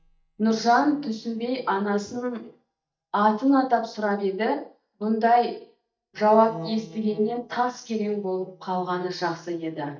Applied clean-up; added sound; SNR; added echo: neural mask model DeepFilterNet 3.